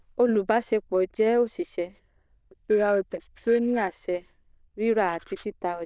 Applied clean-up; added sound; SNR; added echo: neural diffusion model UNIVERSE++.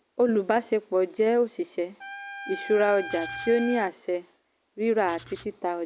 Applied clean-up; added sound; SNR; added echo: none; Writing + Trumpet; 13 dB; none.